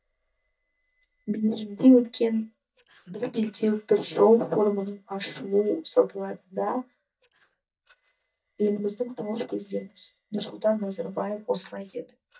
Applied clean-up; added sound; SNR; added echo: neural mask model DeepFilterNet 3.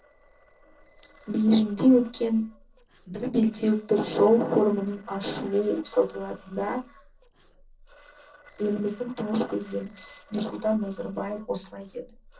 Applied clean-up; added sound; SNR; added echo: neural separator model SepFormer DNS4.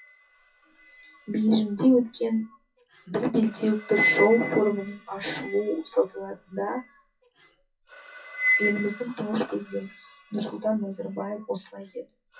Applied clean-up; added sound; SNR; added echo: classical method WPE with log-MMSE.